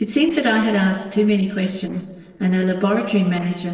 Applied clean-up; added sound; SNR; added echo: neural separator model SepFormer DNS4.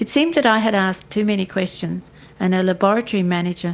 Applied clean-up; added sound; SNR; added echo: none; none; none; none.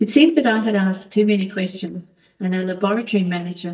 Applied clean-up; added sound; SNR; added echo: neural mask model DeepFilterNet 3.